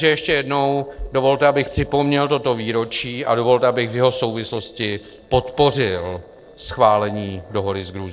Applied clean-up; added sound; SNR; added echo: neural separator model SepFormer DNS4.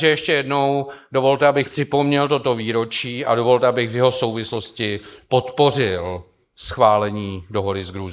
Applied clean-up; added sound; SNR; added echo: neural mask model Resemble Enhance denoiser.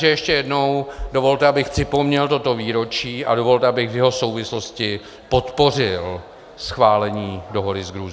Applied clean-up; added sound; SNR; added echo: none; none; none; none.